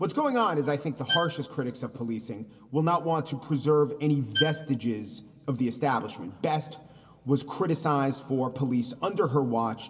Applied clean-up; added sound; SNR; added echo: none; Bowed string instrument; 5 dB; reverberation time 1.7 s.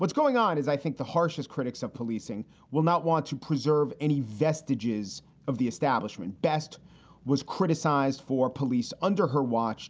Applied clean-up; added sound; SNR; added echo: none; none; none; none.